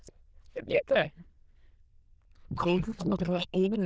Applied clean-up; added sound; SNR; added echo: neural diffusion model UNIVERSE++.